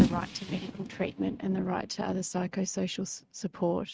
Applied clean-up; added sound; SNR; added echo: neural mask model RNNoise.